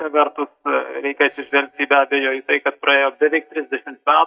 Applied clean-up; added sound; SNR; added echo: neural mask model DeepFilterNet 3.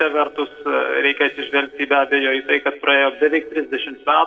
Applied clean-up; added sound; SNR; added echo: neural separator model SepFormer DNS4.